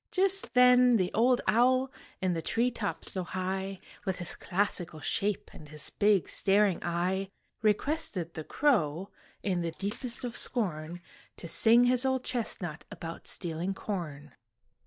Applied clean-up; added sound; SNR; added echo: neural mask model DeepFilterNet 3.